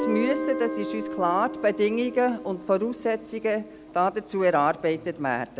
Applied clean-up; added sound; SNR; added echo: none; Guitar; 9 dB; none.